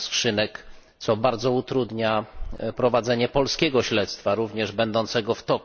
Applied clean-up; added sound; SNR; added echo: none; none; none; none.